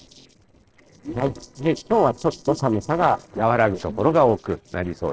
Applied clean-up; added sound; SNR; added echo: neural separator model SepFormer DNS4.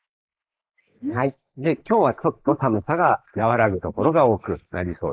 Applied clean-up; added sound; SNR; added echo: neural mask model Resemble Enhance denoiser.